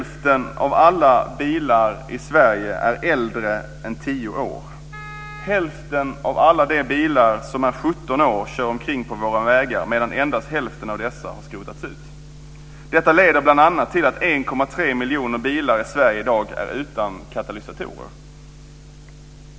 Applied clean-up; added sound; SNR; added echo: none; Wind instrument, woodwind instrument; 19 dB; none.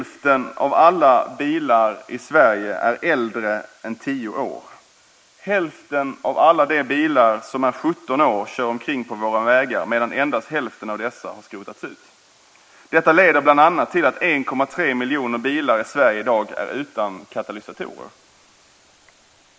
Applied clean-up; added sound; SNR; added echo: neural mask model Resemble Enhance denoiser.